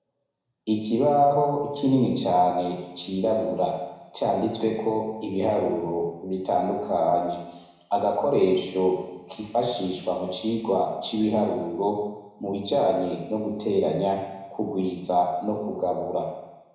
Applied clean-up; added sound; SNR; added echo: none; none; none; reverberation time 1.0 s.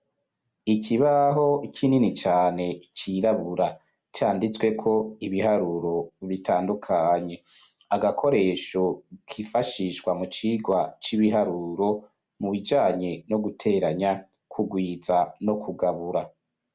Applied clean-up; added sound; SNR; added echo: none; none; none; none.